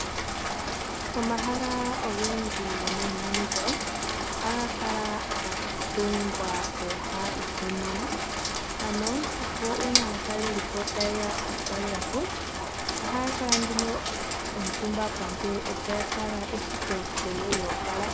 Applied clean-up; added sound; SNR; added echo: none; Rain; -2 dB; none.